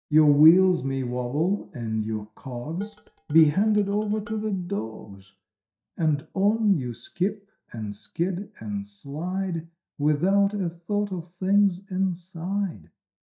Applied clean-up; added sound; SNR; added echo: neural mask model DeepFilterNet 3.